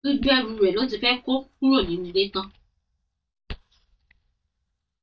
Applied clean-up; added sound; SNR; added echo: neural mask model DeepFilterNet 3.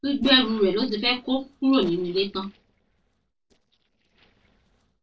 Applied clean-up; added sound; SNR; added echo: neural separator model SepFormer DNS4.